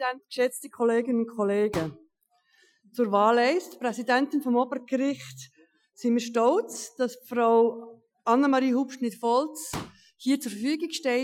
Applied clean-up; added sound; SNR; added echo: classical method Wiener filter.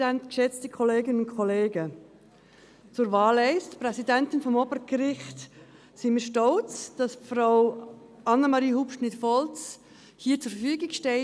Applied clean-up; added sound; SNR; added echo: none; none; none; none.